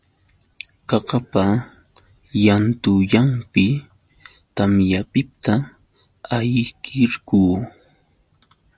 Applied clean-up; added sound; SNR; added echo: none; none; none; none.